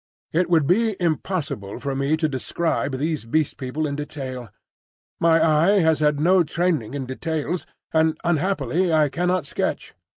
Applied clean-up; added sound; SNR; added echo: none; none; none; none.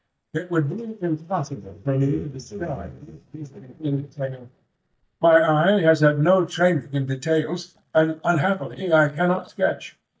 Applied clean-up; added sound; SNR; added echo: neural mask model DeepFilterNet 3.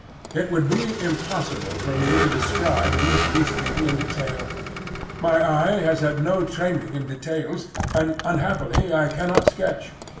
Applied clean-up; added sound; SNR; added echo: none; Vehicle; 3 dB; reverberation time 0.7 s.